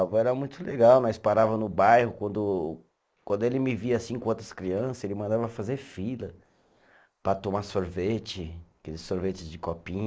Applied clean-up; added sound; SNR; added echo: neural mask model Resemble Enhance denoiser.